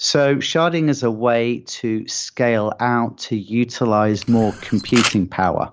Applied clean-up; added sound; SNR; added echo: none; Camera; 8 dB; none.